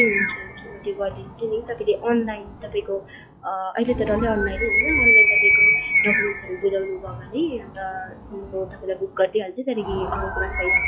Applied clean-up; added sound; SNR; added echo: classical method log-MMSE.